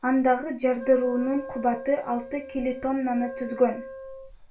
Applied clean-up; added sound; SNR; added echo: none; Wind instrument, woodwind instrument; 14 dB; reverberation time 0.3 s.